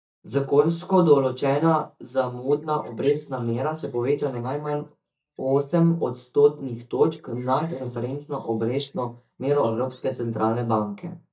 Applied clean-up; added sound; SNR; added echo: neural mask model DeepFilterNet 3.